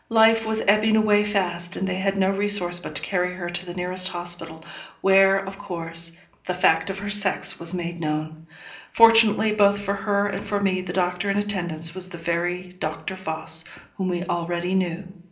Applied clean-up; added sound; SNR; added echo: none; none; none; reverberation time 0.5 s.